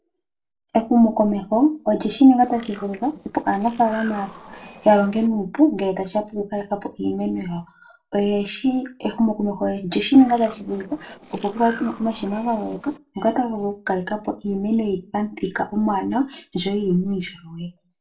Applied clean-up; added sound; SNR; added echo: neural separator model SepFormer DNS4.